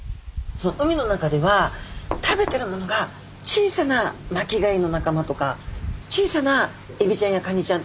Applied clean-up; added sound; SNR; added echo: none; Knock + Wind; 13 dB; none.